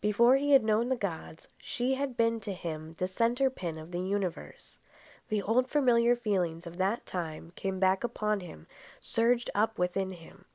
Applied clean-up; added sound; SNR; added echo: none; none; none; none.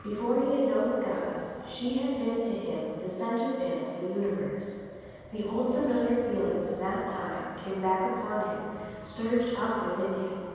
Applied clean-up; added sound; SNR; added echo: none; Wind; 18 dB; reverberation time 2.1 s.